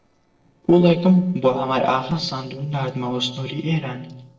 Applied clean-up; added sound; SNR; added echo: neural separator model SepFormer DNS4.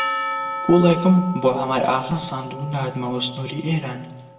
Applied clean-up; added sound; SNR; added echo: none; Percussion; 9 dB; reverberation time 0.8 s.